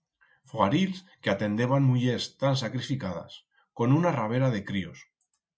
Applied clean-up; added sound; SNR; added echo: none; none; none; none.